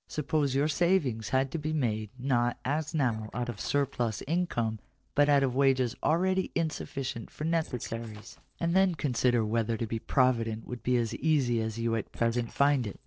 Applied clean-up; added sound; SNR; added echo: neural separator model SepFormer DNS4.